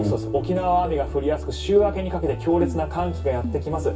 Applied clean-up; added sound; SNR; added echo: none; Keyboard (musical); 14 dB; reverberation time 0.2 s.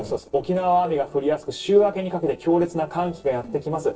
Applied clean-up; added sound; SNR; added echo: neural separator model SepFormer DNS4.